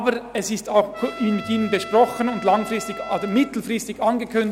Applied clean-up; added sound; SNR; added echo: none; Trumpet; 14 dB; none.